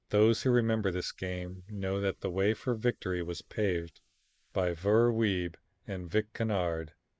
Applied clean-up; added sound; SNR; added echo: neural mask model Resemble Enhance denoiser.